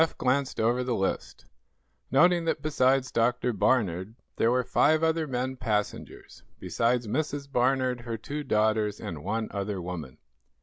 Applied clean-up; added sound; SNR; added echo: none; none; none; none.